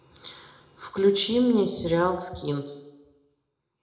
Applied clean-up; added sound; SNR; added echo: none; none; none; reverberation time 0.6 s.